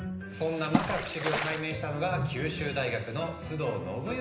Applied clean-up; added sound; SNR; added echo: none; Water / Splash, splatter; 2 dB; reverberation time 0.9 s.